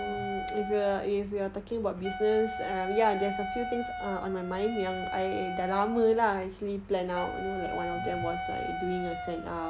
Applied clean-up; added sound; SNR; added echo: none; Wind instrument, woodwind instrument; 7 dB; none.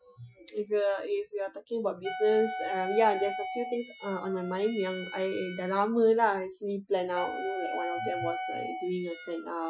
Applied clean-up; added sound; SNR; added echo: classical method Wiener filter.